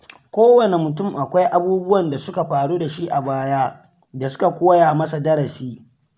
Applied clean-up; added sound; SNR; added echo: none; none; none; none.